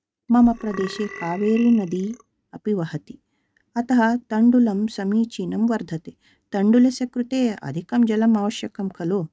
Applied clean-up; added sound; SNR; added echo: neural mask model RNNoise.